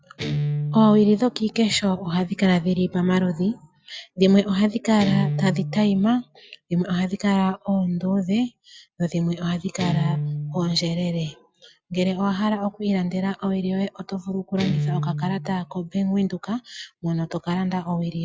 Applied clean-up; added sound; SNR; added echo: none; Guitar; 10 dB; none.